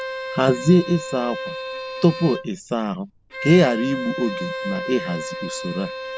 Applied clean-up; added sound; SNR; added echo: none; Bowed string instrument; 9 dB; none.